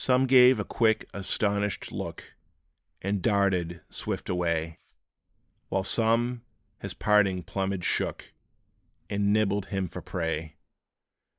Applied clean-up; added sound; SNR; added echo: neural mask model Resemble Enhance denoiser.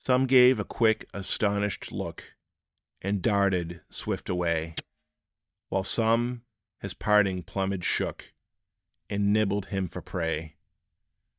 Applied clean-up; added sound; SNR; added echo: neural mask model DeepFilterNet 3.